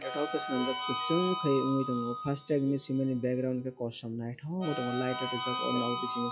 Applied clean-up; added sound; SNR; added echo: classical method log-MMSE.